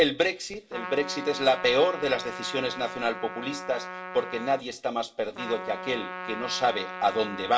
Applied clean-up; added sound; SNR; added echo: none; Trumpet; 10 dB; reverberation time 0.2 s.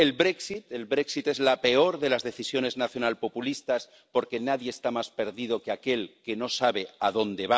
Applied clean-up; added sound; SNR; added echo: none; none; none; none.